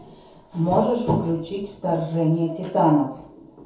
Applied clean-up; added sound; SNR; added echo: none; none; none; reverberation time 0.6 s.